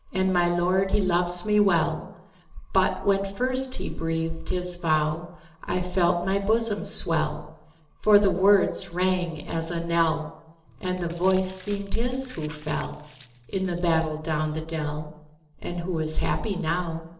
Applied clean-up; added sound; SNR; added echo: neural separator model SepFormer DNS4.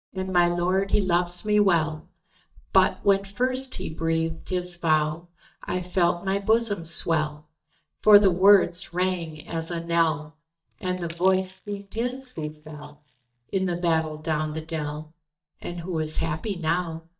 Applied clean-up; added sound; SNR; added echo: neural mask model DeepFilterNet 3.